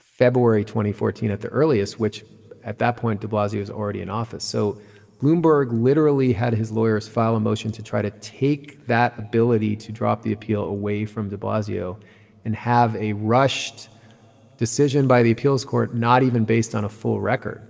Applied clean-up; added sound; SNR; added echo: none; none; none; reverberation time 1.9 s.